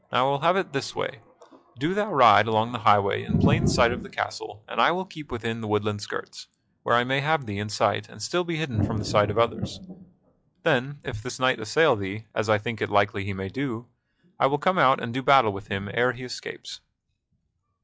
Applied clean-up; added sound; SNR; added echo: classical method log-MMSE.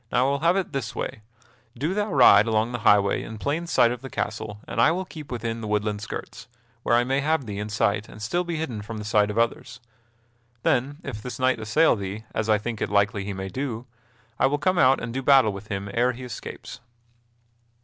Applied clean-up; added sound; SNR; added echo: none; none; none; none.